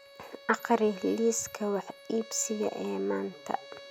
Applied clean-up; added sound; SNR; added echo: none; Bowed string instrument; 18 dB; none.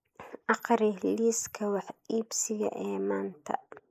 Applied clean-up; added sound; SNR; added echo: neural mask model Resemble Enhance denoiser.